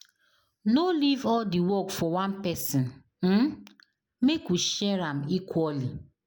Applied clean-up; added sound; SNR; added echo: none; none; none; none.